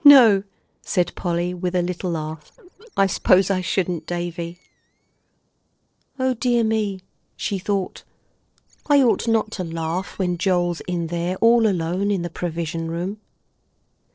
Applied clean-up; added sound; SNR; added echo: neural separator model SepFormer DNS4.